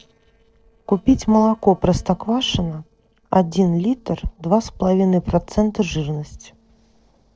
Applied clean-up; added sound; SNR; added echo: neural separator model SepFormer DNS4.